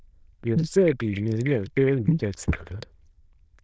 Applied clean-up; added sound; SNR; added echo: neural diffusion model UNIVERSE++.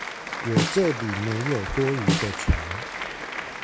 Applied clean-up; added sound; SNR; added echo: none; Snare drum + Applause; 2 dB; none.